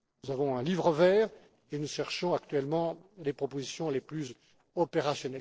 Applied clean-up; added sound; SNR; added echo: neural separator model SepFormer DNS4.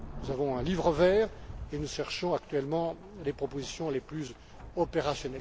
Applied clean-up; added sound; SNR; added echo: none; Rain / Thunderstorm; 13 dB; none.